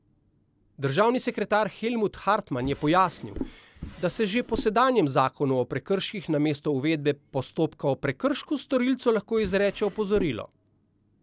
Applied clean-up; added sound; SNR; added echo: none; Drawer open or close; 12 dB; none.